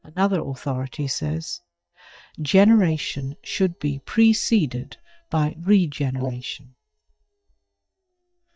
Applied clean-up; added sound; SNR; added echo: neural mask model DeepFilterNet 3.